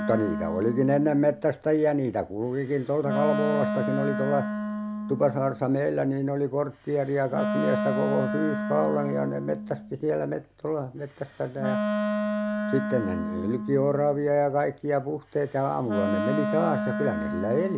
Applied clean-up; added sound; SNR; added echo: none; Wind instrument, woodwind instrument; 4 dB; none.